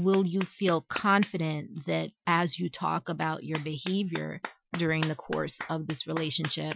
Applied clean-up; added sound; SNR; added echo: classical method Wiener filter.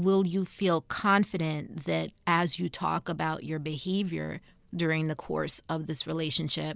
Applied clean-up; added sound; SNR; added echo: none; none; none; none.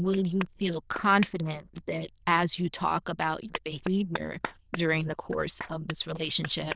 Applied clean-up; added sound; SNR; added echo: neural diffusion model UNIVERSE++.